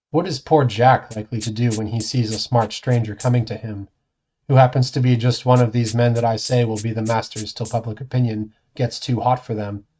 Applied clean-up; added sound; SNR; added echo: neural mask model RNNoise.